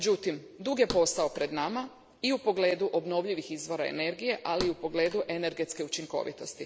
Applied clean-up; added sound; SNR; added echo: none; Thump, thud; 14 dB; none.